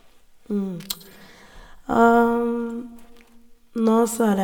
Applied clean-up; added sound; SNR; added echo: none; none; none; reverberation time 1.1 s.